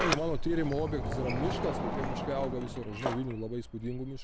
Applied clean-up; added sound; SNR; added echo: none; Sliding door; 0 dB; none.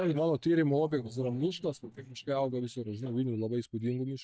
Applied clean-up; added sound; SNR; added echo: neural mask model DeepFilterNet 3.